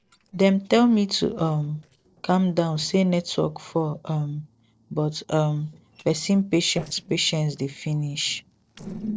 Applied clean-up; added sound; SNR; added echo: neural separator model SepFormer DNS4.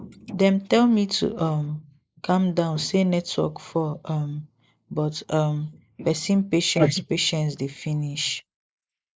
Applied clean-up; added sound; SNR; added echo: neural mask model Resemble Enhance denoiser.